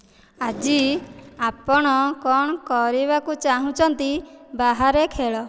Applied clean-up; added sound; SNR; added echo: none; Drawer open or close; 17 dB; none.